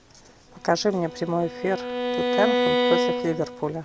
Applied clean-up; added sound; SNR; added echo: none; Bowed string instrument; 0 dB; none.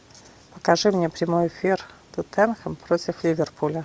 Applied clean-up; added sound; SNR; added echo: none; none; none; none.